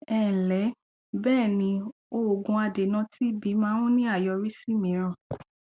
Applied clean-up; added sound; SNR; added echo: none; none; none; none.